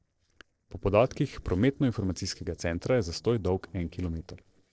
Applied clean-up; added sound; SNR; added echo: neural separator model SepFormer DNS4.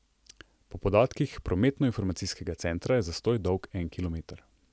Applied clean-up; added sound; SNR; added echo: none; none; none; none.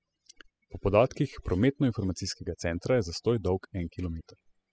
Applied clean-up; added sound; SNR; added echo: classical method spectral subtraction.